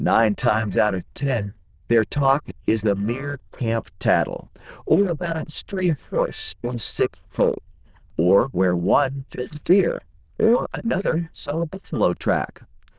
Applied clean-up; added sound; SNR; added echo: neural diffusion model UNIVERSE++.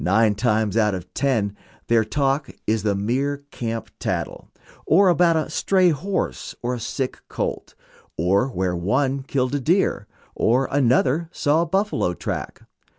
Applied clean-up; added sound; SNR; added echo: none; none; none; none.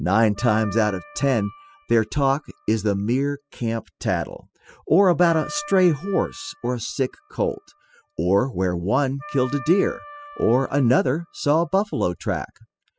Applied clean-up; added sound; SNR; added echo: classical method spectral subtraction.